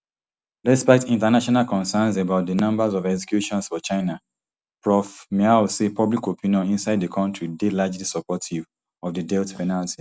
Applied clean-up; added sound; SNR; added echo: none; none; none; none.